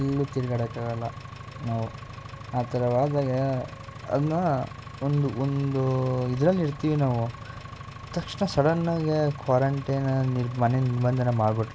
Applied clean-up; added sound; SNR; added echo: none; Engine; 14 dB; none.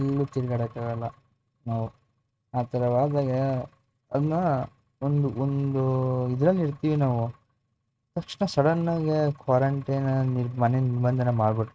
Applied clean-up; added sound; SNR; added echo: neural mask model RNNoise.